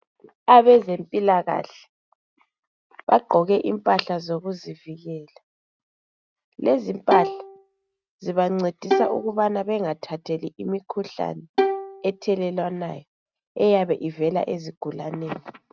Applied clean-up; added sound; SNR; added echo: neural mask model RNNoise.